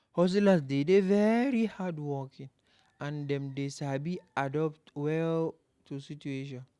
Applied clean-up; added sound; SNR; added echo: none; none; none; none.